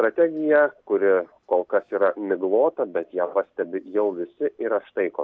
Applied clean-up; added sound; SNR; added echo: none; none; none; none.